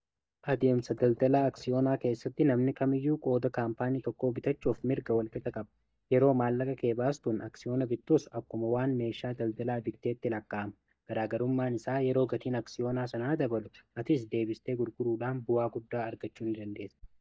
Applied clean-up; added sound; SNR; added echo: neural mask model DeepFilterNet 3.